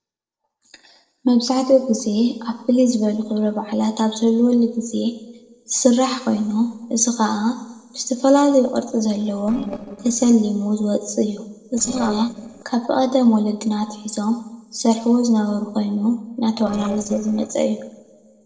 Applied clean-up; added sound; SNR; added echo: neural separator model SepFormer DNS4.